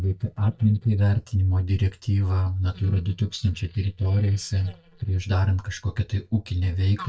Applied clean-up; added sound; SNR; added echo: neural mask model DeepFilterNet 3.